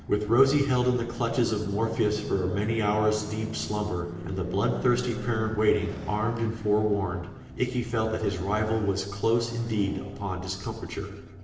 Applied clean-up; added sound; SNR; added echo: none; Motorcycle; 11 dB; reverberation time 1.0 s.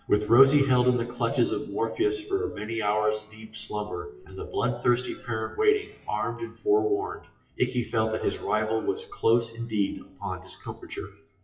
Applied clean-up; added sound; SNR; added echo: classical method WPE with log-MMSE.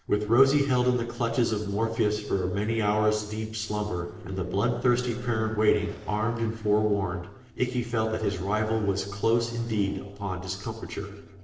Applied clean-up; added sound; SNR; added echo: neural separator model SepFormer DNS4.